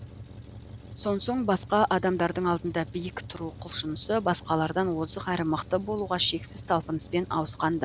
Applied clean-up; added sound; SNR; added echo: none; Truck; 15 dB; none.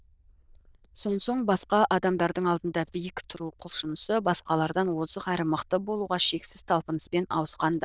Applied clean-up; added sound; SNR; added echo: neural diffusion model UNIVERSE++.